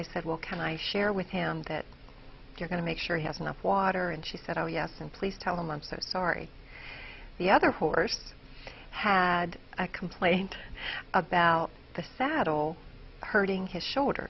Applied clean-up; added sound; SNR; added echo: none; none; none; none.